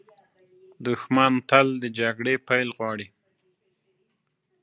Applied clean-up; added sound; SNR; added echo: none; none; none; none.